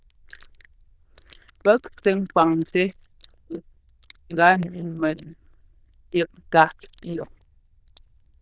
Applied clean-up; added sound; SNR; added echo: neural diffusion model UNIVERSE++.